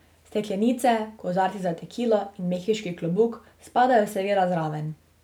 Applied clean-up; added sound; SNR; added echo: none; none; none; none.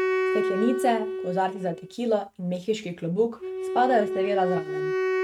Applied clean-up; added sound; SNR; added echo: neural mask model RNNoise.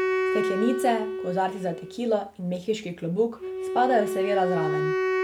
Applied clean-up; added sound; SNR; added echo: none; Wind instrument, woodwind instrument; 1 dB; none.